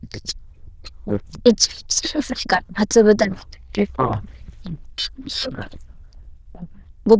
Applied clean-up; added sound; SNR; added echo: neural diffusion model UNIVERSE++.